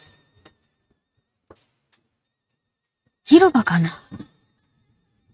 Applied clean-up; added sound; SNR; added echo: neural mask model RNNoise.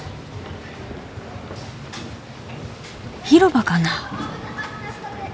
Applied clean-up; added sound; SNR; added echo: none; none; none; none.